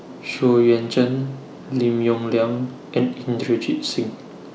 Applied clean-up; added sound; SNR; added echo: none; none; none; none.